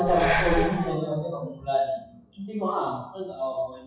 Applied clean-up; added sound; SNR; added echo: classical method WPE with log-MMSE.